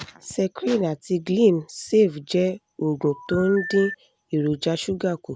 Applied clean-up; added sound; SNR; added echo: none; Telephone; 14 dB; none.